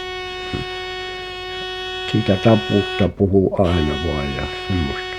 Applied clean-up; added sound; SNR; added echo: none; Bowed string instrument; 7 dB; none.